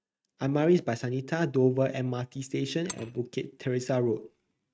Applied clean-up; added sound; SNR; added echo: neural mask model RNNoise.